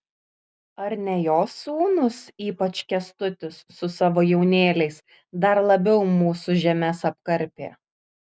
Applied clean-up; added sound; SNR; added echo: none; none; none; none.